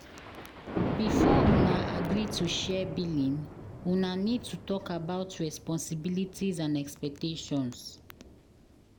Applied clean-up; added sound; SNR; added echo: none; Thunder; 0 dB; none.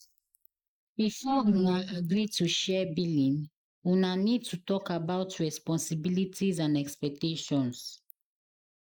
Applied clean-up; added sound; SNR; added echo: neural mask model Resemble Enhance denoiser.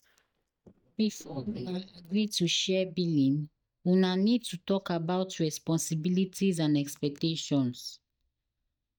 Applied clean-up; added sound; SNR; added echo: neural mask model DeepFilterNet 3.